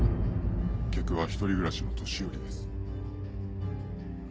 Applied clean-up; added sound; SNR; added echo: none; Bass guitar; 9 dB; none.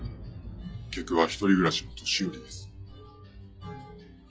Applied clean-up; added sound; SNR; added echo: classical method log-MMSE.